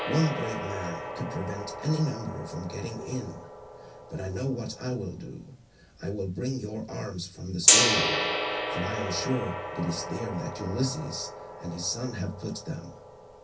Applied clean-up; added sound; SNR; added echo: none; Gong; -1 dB; reverberation time 0.3 s.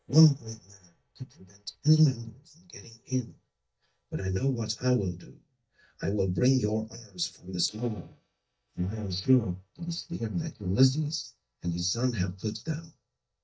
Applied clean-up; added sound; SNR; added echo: neural mask model DeepFilterNet 3.